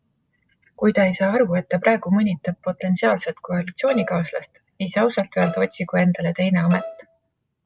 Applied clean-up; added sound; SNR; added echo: none; Bowed string instrument; 14 dB; none.